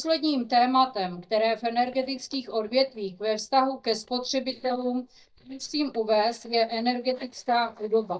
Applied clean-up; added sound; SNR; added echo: neural mask model DeepFilterNet 3.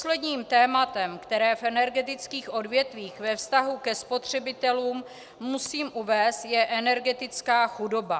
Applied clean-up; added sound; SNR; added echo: none; none; none; none.